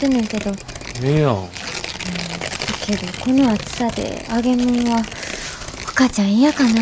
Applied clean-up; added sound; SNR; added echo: none; Tearing; 11 dB; none.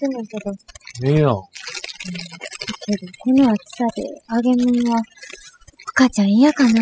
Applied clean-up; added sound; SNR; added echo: classical method spectral subtraction.